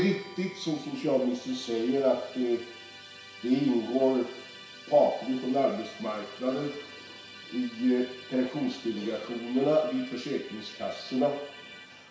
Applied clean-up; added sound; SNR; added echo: none; Musical instrument; 18 dB; reverberation time 0.6 s.